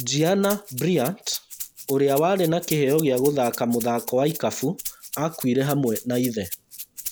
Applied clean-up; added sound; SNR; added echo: none; Rattle (instrument); 14 dB; none.